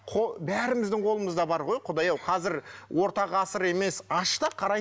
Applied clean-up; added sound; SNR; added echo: none; none; none; none.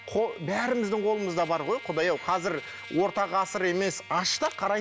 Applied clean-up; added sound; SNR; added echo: none; Trumpet; 16 dB; none.